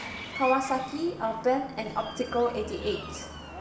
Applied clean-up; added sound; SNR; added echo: none; Door; 10 dB; reverberation time 0.8 s.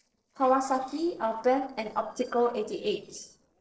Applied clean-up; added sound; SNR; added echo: neural separator model SepFormer DNS4.